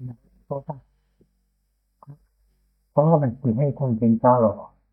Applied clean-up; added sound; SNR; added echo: neural mask model DeepFilterNet 3.